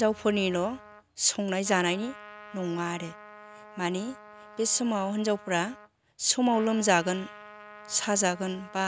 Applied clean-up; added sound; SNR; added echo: none; Trumpet; 19 dB; none.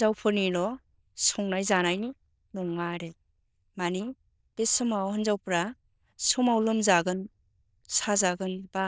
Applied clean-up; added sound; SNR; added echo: neural diffusion model UNIVERSE++.